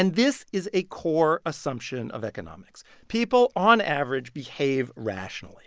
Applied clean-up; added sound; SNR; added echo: none; none; none; none.